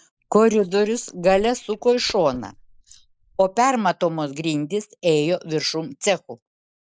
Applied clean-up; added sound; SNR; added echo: neural mask model Resemble Enhance denoiser.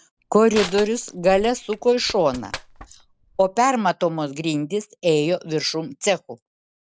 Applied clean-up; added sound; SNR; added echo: none; Crushing; 15 dB; none.